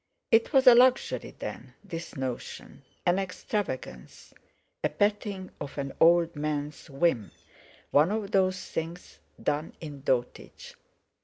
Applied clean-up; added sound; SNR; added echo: none; none; none; none.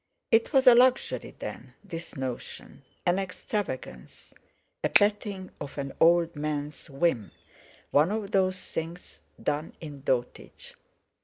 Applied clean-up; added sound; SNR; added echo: none; Finger snapping; -1 dB; none.